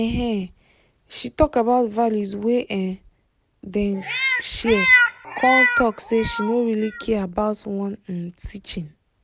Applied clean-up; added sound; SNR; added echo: none; Meow; -1 dB; none.